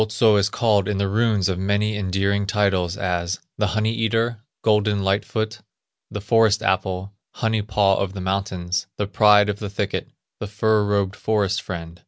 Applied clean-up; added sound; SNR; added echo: none; none; none; none.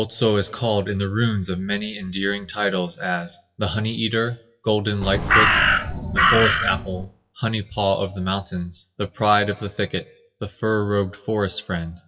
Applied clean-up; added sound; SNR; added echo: classical method WPE with log-MMSE.